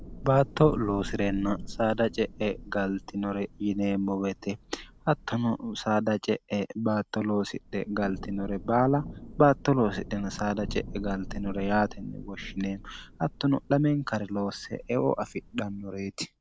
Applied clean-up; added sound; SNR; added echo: none; Thunder / Rain; 14 dB; none.